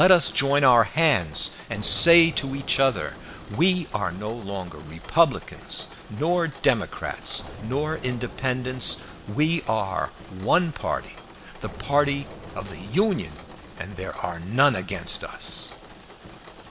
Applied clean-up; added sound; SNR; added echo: none; Mechanisms + Explosion; 18 dB; none.